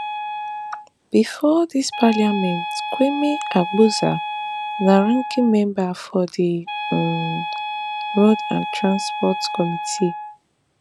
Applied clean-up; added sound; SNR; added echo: none; Wind instrument, woodwind instrument; 8 dB; none.